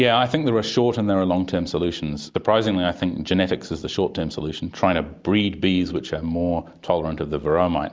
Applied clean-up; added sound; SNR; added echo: none; none; none; none.